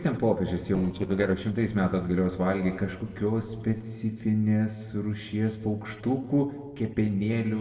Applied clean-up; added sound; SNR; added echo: neural separator model SepFormer DNS4.